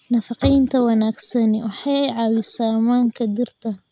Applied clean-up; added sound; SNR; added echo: none; none; none; none.